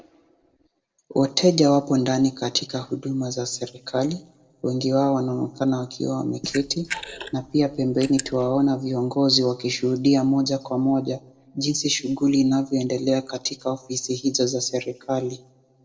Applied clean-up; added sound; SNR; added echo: neural separator model SepFormer DNS4.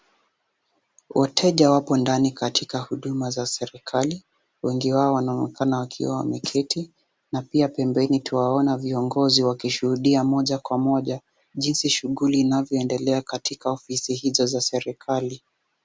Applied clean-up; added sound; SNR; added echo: none; none; none; none.